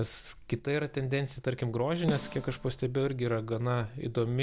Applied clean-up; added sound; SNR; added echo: none; Snare drum; 10 dB; none.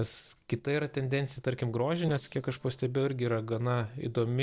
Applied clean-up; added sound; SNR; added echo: neural separator model SepFormer DNS4.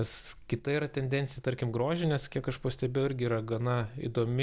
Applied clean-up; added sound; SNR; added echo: none; none; none; none.